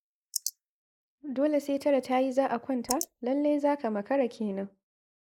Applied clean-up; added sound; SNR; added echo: neural mask model Resemble Enhance denoiser.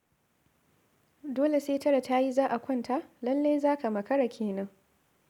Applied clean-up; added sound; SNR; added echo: none; none; none; none.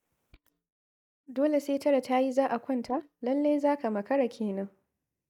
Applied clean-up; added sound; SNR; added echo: neural mask model DeepFilterNet 3.